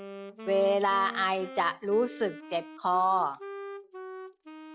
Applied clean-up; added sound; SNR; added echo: none; Wind instrument, woodwind instrument; 14 dB; none.